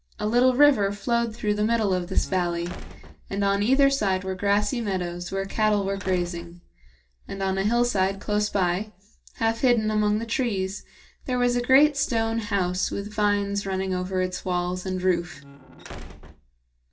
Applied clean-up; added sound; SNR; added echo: none; Slam; 15 dB; reverberation time 0.2 s.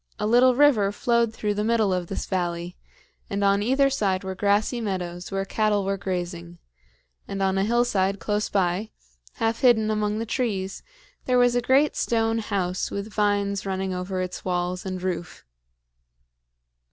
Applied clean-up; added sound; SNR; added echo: none; none; none; none.